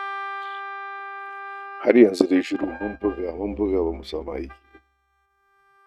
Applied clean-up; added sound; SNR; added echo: neural mask model RNNoise.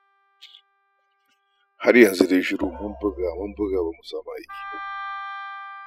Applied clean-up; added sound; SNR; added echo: classical method spectral subtraction.